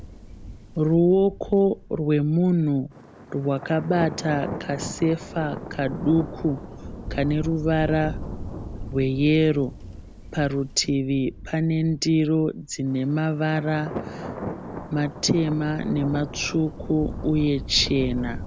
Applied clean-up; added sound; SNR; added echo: none; Thunder; 11 dB; none.